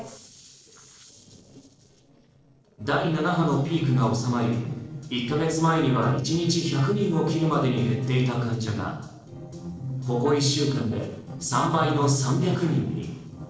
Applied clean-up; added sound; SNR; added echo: neural separator model SepFormer DNS4.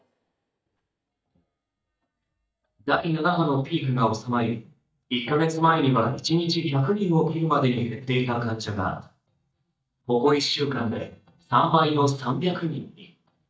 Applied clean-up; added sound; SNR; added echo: neural mask model DeepFilterNet 3.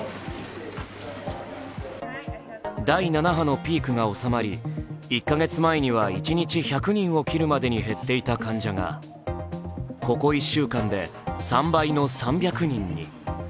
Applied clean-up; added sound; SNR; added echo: none; none; none; none.